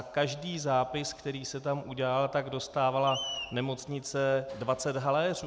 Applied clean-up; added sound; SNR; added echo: none; Screech; 14 dB; none.